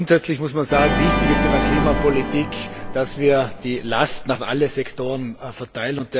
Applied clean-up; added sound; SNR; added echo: none; Organ; 3 dB; none.